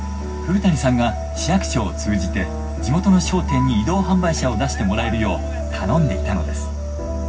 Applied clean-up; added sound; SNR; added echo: none; Brass instrument; 18 dB; reverberation time 0.4 s.